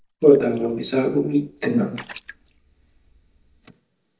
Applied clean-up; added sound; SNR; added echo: neural mask model DeepFilterNet 3.